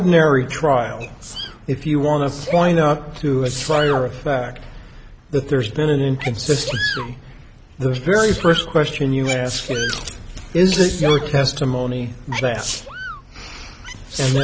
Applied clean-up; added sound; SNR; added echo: none; Sneeze; 11 dB; none.